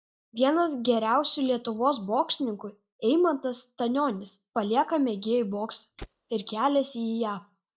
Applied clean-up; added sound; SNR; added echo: neural mask model DeepFilterNet 3.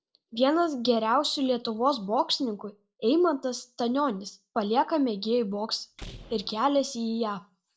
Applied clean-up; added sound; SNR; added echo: neural separator model SepFormer DNS4.